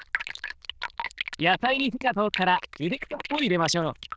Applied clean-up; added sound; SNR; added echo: neural diffusion model UNIVERSE++.